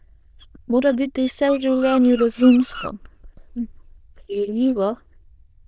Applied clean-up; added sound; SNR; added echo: neural diffusion model UNIVERSE++.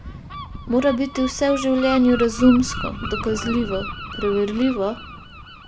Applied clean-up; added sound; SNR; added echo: none; Gull, seagull; 10 dB; none.